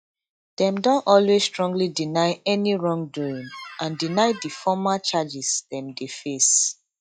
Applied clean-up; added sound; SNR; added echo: classical method log-MMSE.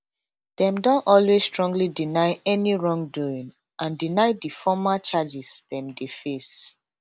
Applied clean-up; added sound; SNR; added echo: none; none; none; none.